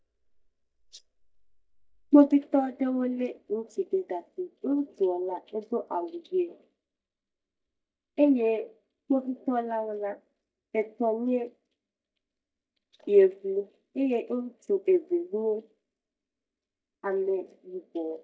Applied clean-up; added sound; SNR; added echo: neural mask model DeepFilterNet 3.